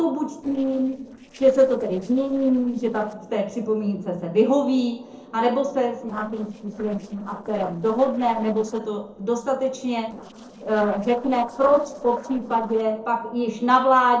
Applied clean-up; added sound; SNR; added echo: neural separator model SepFormer DNS4.